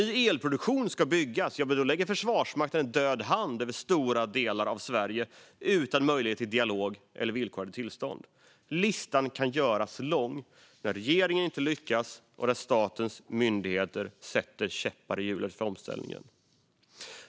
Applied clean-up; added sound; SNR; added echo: none; none; none; none.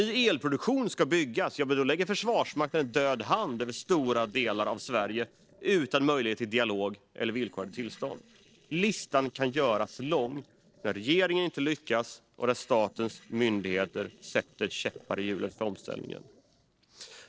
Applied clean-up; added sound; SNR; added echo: neural separator model SepFormer DNS4.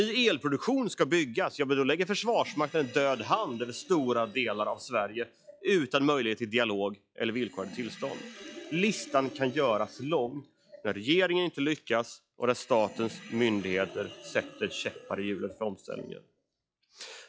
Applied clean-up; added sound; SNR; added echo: classical method log-MMSE.